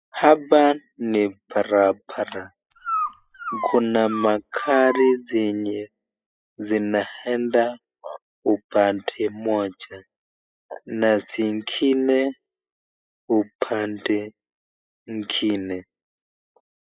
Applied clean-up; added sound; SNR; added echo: classical method spectral subtraction.